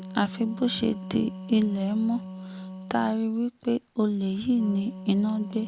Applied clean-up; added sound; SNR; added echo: none; Wind instrument, woodwind instrument; 13 dB; none.